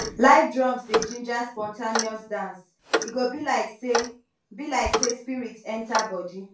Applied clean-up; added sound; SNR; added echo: none; Clock; 6 dB; reverberation time 0.3 s.